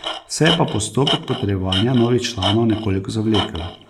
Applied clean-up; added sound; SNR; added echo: neural mask model Resemble Enhance denoiser.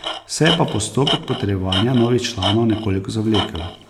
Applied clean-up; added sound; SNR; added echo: none; Tools; 8 dB; none.